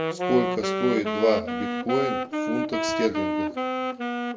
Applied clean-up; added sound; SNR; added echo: none; Wind instrument, woodwind instrument; 0 dB; reverberation time 0.6 s.